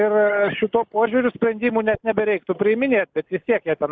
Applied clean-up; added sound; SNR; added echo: neural mask model Resemble Enhance denoiser.